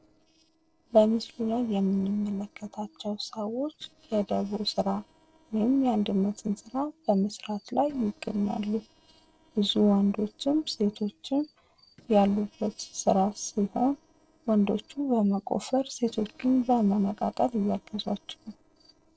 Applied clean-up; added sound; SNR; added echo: neural separator model SepFormer DNS4.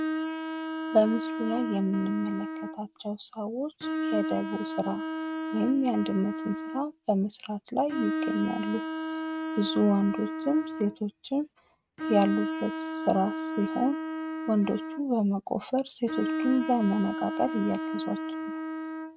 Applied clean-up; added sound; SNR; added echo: neural mask model RNNoise.